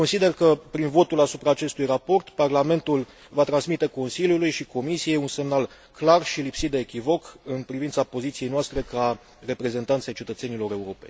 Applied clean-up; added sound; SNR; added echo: none; Thump, thud; 18 dB; none.